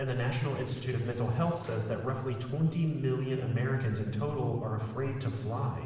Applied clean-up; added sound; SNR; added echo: neural separator model SepFormer DNS4.